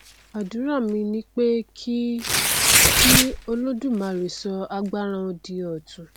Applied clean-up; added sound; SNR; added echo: none; Tearing; -2 dB; none.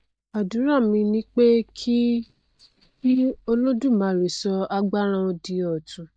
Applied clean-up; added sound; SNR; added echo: neural mask model DeepFilterNet 3.